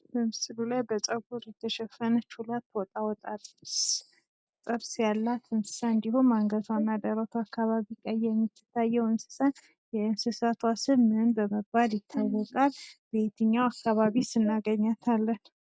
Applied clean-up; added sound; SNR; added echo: none; none; none; none.